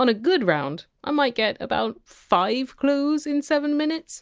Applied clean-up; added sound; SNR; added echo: none; none; none; none.